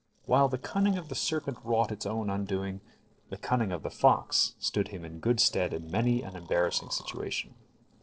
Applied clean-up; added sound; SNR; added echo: neural separator model SepFormer DNS4.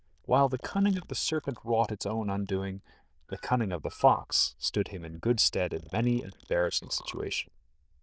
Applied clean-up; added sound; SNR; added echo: neural diffusion model UNIVERSE++.